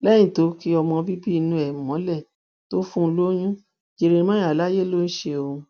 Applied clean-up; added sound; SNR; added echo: none; none; none; none.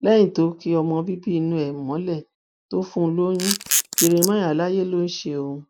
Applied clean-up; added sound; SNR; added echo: neural mask model Resemble Enhance denoiser.